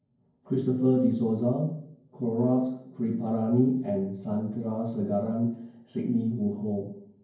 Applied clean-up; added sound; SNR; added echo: none; none; none; reverberation time 0.9 s.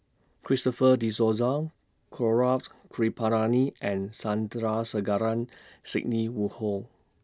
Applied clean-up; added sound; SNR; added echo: none; none; none; none.